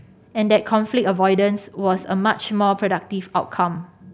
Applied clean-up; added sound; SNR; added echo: none; none; none; none.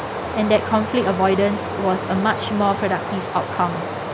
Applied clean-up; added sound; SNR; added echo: none; Stream; 5 dB; none.